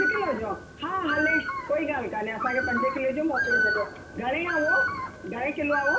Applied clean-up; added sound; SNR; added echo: none; Bird; 0 dB; reverberation time 0.4 s.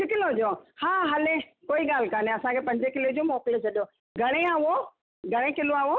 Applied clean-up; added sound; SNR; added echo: none; none; none; none.